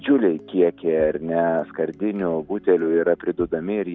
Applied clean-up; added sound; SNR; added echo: none; none; none; none.